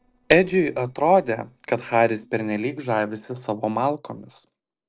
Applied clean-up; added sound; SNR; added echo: neural separator model SepFormer DNS4.